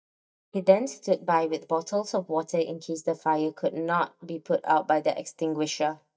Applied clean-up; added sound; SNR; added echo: neural mask model DeepFilterNet 3.